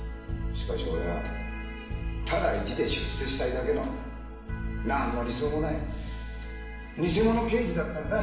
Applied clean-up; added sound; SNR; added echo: none; none; none; reverberation time 0.9 s.